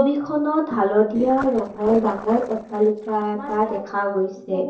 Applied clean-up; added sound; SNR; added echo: neural separator model SepFormer DNS4.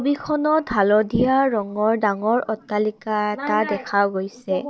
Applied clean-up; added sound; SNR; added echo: none; none; none; none.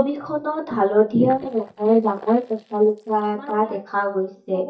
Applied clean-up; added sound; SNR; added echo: neural mask model DeepFilterNet 3.